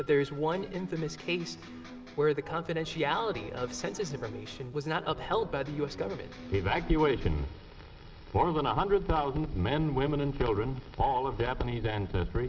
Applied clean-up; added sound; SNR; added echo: none; Electric guitar; 16 dB; reverberation time 1.7 s.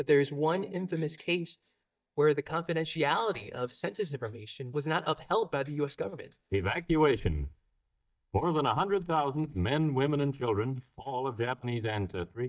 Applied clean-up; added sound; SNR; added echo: neural mask model DeepFilterNet 3.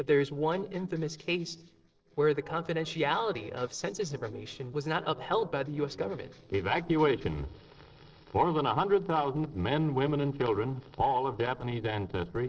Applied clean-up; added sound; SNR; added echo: neural separator model SepFormer DNS4.